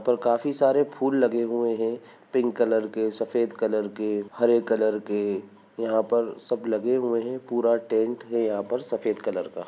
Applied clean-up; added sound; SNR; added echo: none; none; none; none.